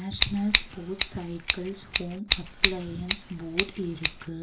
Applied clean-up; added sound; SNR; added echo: none; Scissors; -4 dB; reverberation time 0.2 s.